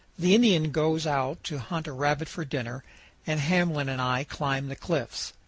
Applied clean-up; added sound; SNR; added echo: none; none; none; none.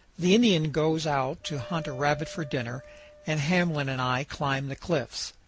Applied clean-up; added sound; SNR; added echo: none; Wind instrument, woodwind instrument; 19 dB; none.